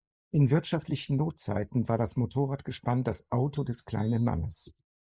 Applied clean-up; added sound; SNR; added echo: neural mask model Resemble Enhance denoiser.